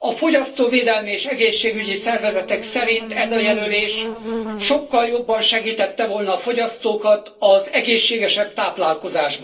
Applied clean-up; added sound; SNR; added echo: neural separator model SepFormer DNS4.